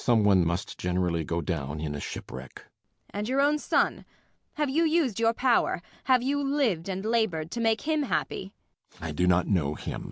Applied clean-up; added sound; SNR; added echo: none; none; none; none.